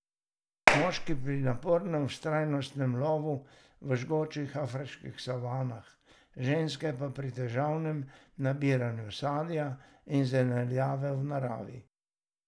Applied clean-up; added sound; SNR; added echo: none; Clapping; -3 dB; none.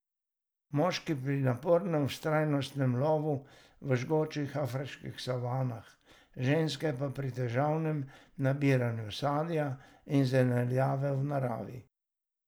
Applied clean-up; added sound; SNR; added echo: none; none; none; none.